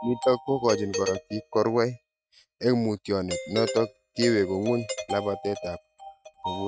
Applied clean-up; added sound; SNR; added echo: neural mask model RNNoise.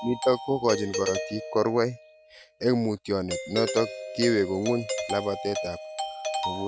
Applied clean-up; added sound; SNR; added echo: none; Doorbell; 6 dB; none.